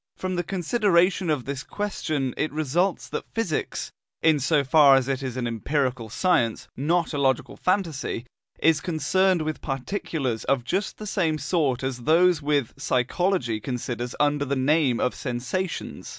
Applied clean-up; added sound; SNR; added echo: none; none; none; none.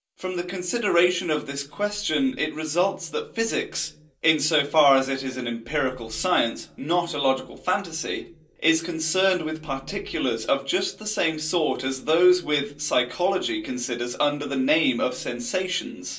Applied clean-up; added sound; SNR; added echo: none; none; none; reverberation time 0.3 s.